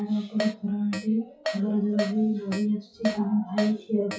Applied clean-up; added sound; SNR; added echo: classical method WPE with log-MMSE.